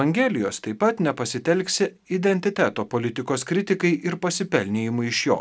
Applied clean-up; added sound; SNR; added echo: none; none; none; none.